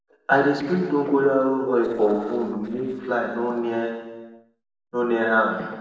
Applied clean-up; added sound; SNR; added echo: neural separator model SepFormer DNS4.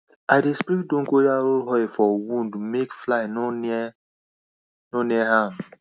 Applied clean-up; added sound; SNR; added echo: none; none; none; none.